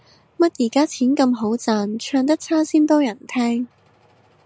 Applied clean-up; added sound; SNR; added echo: none; none; none; none.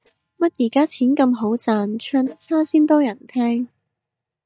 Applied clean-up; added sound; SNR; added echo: neural mask model DeepFilterNet 3.